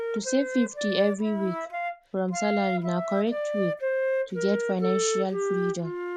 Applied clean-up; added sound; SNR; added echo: none; Wind instrument, woodwind instrument; 1 dB; none.